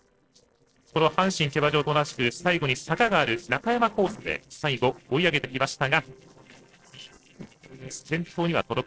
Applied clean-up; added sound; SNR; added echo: neural separator model SepFormer DNS4.